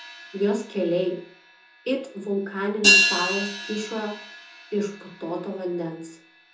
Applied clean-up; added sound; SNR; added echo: none; Hi-hat; -1 dB; reverberation time 0.6 s.